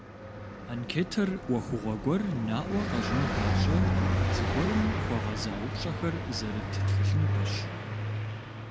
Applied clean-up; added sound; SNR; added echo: none; Car passing by; -3 dB; none.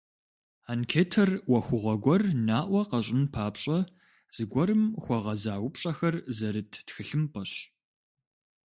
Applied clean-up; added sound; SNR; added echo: none; none; none; none.